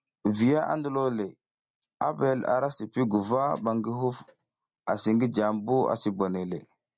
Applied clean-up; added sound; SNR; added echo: none; none; none; none.